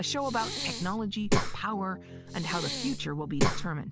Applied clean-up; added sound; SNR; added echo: none; Breathing; -2 dB; none.